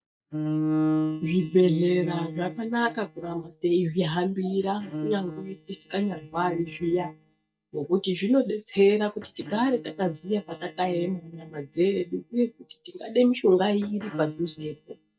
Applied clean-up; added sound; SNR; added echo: neural mask model DeepFilterNet 3.